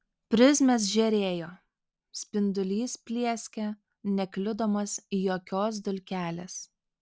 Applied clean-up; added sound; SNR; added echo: none; none; none; none.